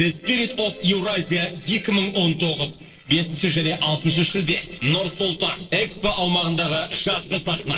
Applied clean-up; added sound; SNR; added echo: neural separator model SepFormer DNS4.